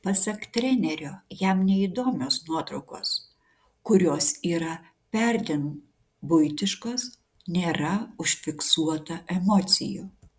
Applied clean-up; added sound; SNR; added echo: none; none; none; none.